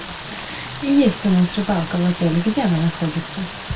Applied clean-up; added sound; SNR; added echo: none; Rain; 11 dB; reverberation time 0.2 s.